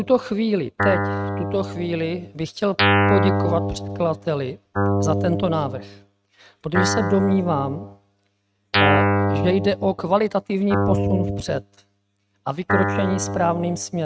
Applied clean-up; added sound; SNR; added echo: neural mask model RNNoise.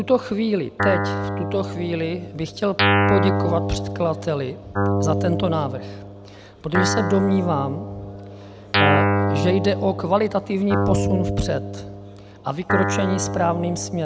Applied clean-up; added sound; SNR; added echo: none; Guitar; 0 dB; none.